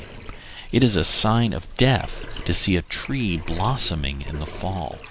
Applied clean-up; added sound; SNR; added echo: none; Bathtub (filling or washing); 20 dB; none.